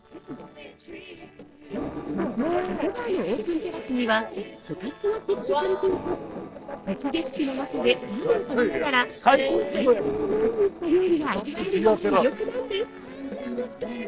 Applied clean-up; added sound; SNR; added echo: neural separator model SepFormer DNS4.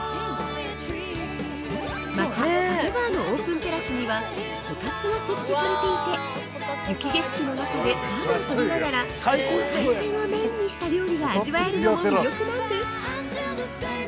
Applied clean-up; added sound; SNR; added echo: none; none; none; none.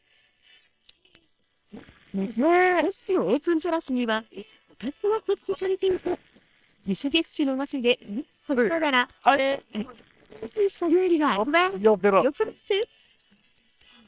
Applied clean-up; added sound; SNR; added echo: neural separator model SepFormer WHAM!.